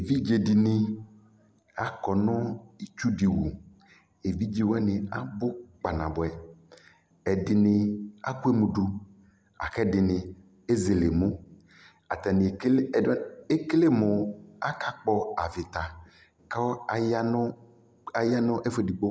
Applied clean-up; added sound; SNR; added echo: none; none; none; none.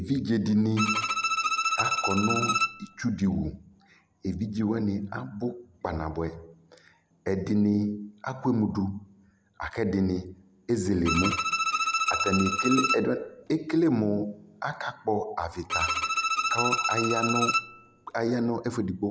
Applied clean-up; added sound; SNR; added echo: none; Bowed string instrument; 0 dB; none.